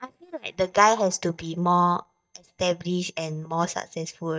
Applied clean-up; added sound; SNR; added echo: neural mask model DeepFilterNet 3.